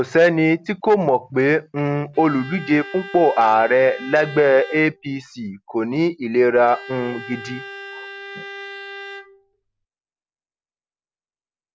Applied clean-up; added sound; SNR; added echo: none; Bowed string instrument; 15 dB; none.